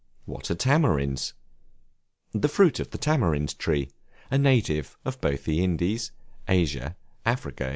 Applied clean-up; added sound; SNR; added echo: none; none; none; none.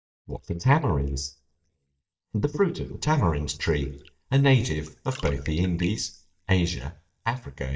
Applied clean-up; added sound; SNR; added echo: neural mask model DeepFilterNet 3.